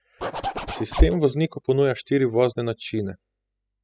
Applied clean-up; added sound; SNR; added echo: classical method spectral subtraction.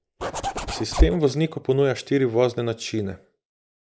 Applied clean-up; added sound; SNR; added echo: neural mask model Resemble Enhance denoiser.